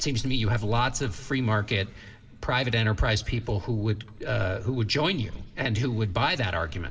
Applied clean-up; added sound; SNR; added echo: none; Wind; 11 dB; reverberation time 1.3 s.